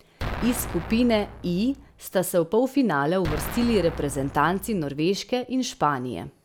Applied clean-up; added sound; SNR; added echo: none; Explosion; 11 dB; none.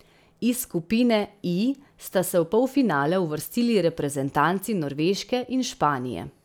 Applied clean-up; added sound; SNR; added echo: none; none; none; none.